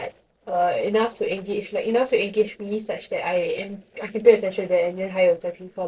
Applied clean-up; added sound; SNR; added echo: neural separator model SepFormer DNS4.